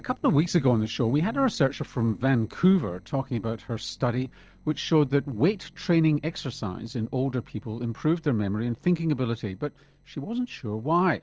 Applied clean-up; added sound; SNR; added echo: neural separator model SepFormer DNS4.